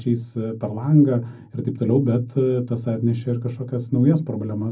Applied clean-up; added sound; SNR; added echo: none; none; none; reverberation time 0.4 s.